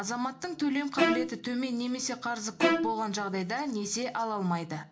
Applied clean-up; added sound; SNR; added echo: none; Bowed string instrument; 0 dB; reverberation time 0.4 s.